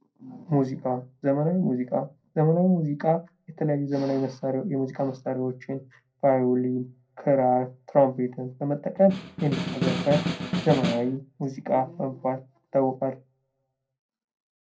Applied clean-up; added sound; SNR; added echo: none; Snare drum; 3 dB; reverberation time 0.2 s.